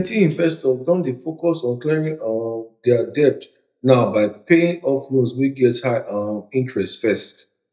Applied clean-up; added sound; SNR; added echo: neural mask model DeepFilterNet 3.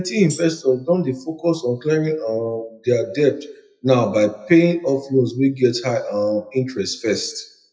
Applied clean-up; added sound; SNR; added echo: classical method WPE with log-MMSE.